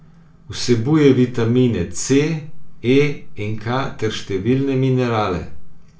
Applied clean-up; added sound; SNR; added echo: none; none; none; reverberation time 0.3 s.